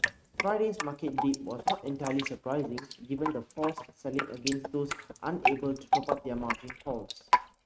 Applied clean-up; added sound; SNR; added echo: neural mask model RNNoise.